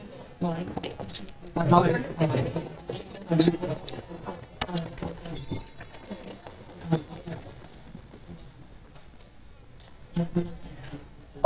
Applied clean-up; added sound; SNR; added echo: neural mask model DeepFilterNet 3.